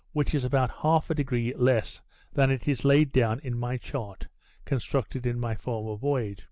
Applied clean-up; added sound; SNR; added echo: none; none; none; none.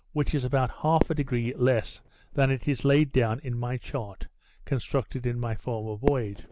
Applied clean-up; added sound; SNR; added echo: none; Fireworks; 11 dB; none.